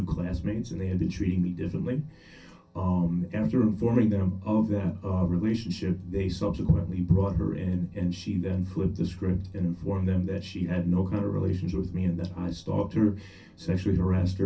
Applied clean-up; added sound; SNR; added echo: none; none; none; reverberation time 0.3 s.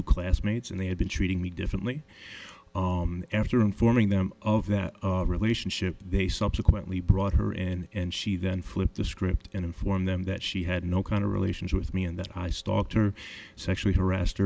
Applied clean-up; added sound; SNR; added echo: none; none; none; none.